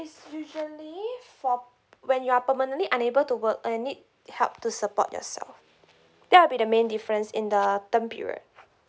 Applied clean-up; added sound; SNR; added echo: none; none; none; none.